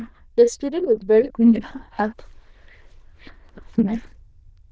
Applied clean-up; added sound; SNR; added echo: neural diffusion model UNIVERSE++.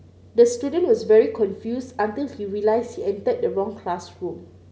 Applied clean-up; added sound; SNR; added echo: none; none; none; none.